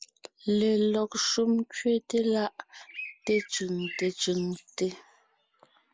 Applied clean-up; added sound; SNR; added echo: none; Bird; 12 dB; none.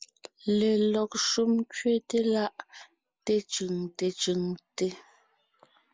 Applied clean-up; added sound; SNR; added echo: none; none; none; none.